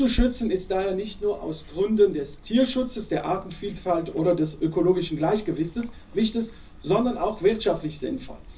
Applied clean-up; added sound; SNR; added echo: none; Chewing, mastication; 14 dB; reverberation time 0.4 s.